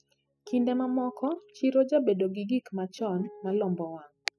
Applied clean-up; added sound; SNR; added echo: classical method spectral subtraction.